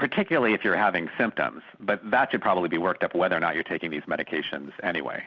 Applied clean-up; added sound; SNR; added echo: none; none; none; none.